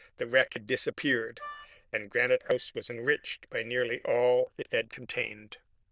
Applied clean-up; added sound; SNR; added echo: neural diffusion model UNIVERSE++.